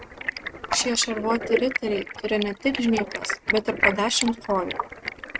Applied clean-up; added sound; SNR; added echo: neural mask model RNNoise.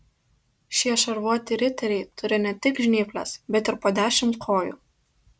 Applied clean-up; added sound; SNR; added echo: none; none; none; none.